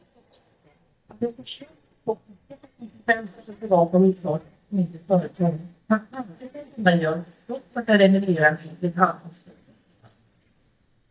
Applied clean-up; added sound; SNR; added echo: neural mask model DeepFilterNet 3.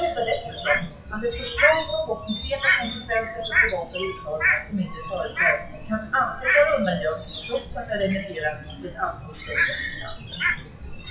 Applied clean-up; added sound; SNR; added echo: classical method WPE with log-MMSE.